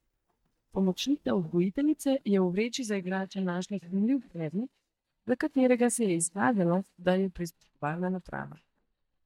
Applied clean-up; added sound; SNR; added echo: neural mask model DeepFilterNet 3.